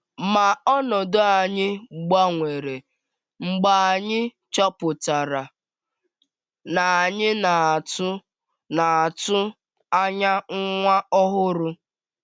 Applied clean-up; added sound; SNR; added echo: none; none; none; none.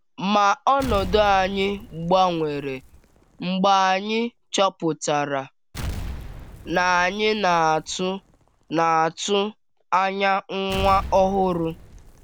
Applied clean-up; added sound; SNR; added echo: none; Explosion; 15 dB; none.